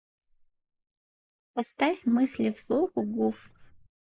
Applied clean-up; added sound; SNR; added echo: neural mask model Resemble Enhance denoiser.